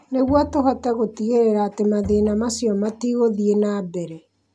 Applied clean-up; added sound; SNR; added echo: none; Bowed string instrument; 18 dB; none.